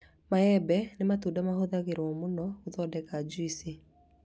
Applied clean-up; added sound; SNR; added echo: none; none; none; none.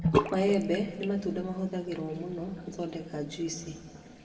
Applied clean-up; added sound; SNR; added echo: none; Bathtub (filling or washing) / Sink (filling or washing); 3 dB; reverberation time 1.4 s.